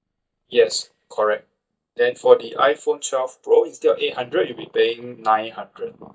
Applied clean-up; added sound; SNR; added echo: neural mask model DeepFilterNet 3.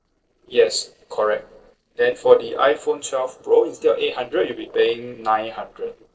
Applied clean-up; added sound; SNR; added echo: neural separator model SepFormer DNS4.